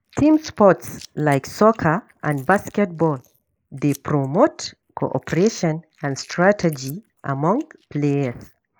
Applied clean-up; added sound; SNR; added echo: neural mask model Resemble Enhance denoiser.